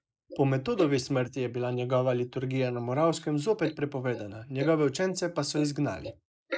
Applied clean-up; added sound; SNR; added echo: neural mask model Resemble Enhance denoiser.